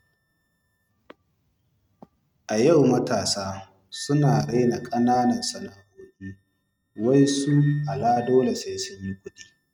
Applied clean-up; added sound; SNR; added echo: neural mask model RNNoise.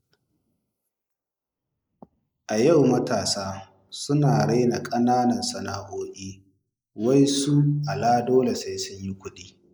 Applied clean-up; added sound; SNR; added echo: neural mask model Resemble Enhance denoiser.